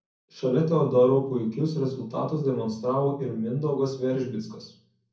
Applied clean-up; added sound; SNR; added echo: none; none; none; reverberation time 0.6 s.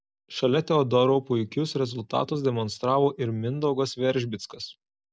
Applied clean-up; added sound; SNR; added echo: none; none; none; none.